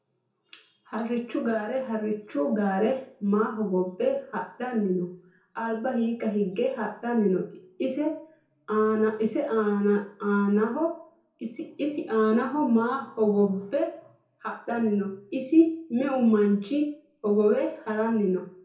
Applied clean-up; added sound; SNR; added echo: none; none; none; reverberation time 0.6 s.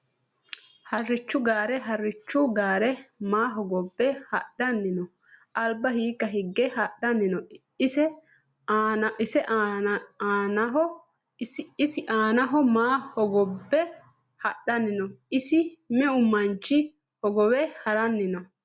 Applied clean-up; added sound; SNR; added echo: none; none; none; none.